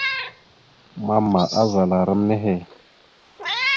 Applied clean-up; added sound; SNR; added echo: neural mask model Resemble Enhance denoiser.